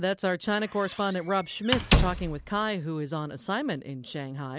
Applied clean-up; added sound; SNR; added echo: none; Squeak / Slam; -1 dB; none.